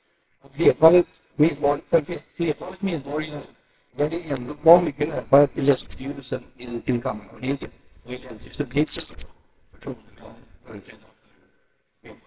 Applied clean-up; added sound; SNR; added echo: neural separator model SepFormer WHAMR!.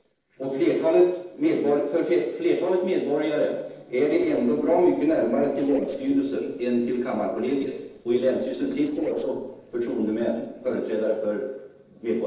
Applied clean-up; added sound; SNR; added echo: neural separator model SepFormer DNS4.